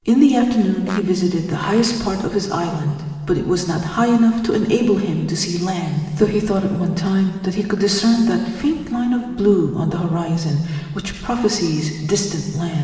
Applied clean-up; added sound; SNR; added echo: none; Fart; 19 dB; reverberation time 2.1 s.